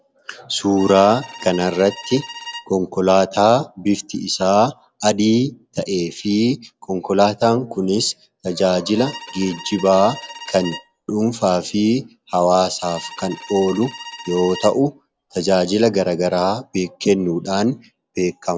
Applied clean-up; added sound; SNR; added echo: none; Bowed string instrument; 17 dB; none.